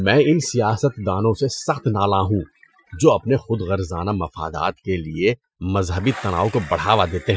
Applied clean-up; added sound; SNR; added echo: classical method Wiener filter.